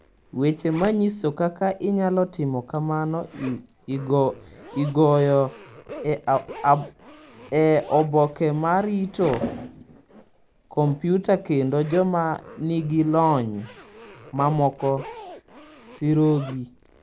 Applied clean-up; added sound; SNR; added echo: none; Zipper (clothing); 20 dB; none.